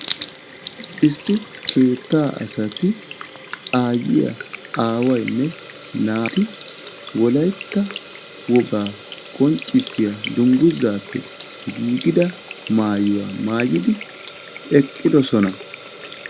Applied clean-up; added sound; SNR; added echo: none; Sink (filling or washing) / Water tap, faucet; 14 dB; none.